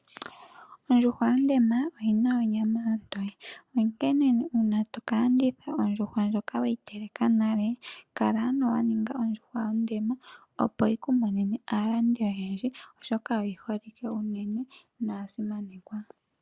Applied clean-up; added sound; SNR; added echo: none; none; none; none.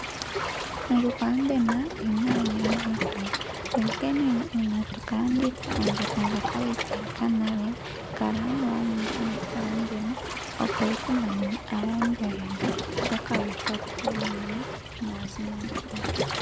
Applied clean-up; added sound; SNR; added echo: none; Waves, surf; 3 dB; none.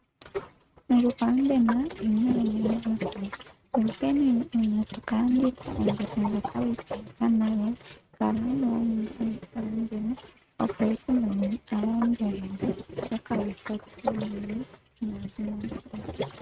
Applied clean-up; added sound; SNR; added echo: neural mask model RNNoise.